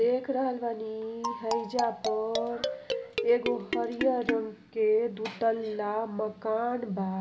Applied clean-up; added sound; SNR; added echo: none; Marimba, xylophone; 5 dB; none.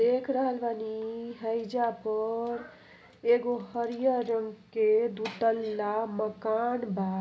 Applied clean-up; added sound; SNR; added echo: none; none; none; none.